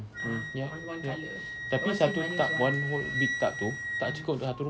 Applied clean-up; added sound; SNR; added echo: none; Wind instrument, woodwind instrument; 4 dB; none.